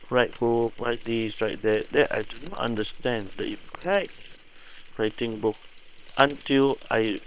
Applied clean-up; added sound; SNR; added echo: neural separator model SepFormer WHAM!.